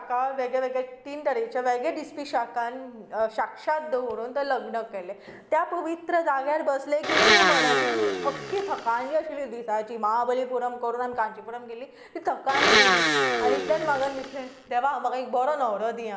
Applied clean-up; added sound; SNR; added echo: none; Domestic sounds, home sounds; -4 dB; none.